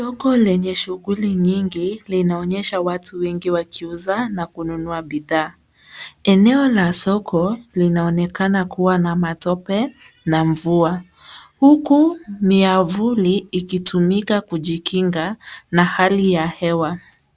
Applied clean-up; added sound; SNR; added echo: none; none; none; none.